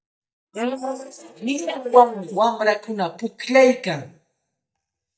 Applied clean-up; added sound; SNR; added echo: neural mask model DeepFilterNet 3.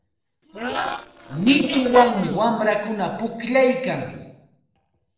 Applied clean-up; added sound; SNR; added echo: neural separator model SepFormer DNS4.